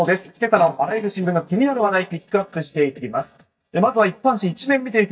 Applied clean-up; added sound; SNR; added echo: neural mask model DeepFilterNet 3.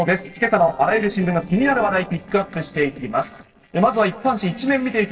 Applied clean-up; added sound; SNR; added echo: neural separator model SepFormer DNS4.